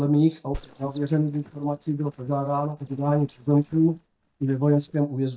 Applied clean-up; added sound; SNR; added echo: neural mask model DeepFilterNet 3.